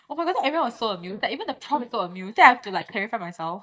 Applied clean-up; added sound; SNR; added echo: neural mask model DeepFilterNet 3.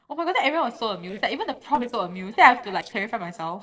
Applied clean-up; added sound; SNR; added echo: neural separator model SepFormer DNS4.